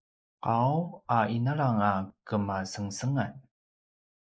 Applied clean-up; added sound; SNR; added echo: neural mask model Resemble Enhance denoiser.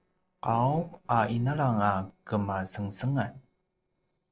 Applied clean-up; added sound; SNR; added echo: neural separator model SepFormer DNS4.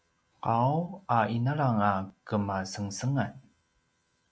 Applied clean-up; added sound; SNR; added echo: none; none; none; none.